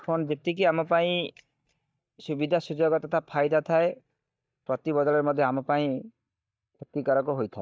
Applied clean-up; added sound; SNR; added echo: neural mask model DeepFilterNet 3.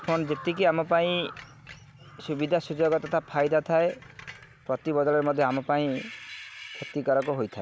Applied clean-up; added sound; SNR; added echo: none; Screech; 20 dB; none.